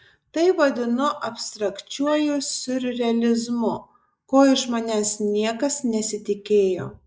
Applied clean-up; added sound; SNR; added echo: neural mask model Resemble Enhance denoiser.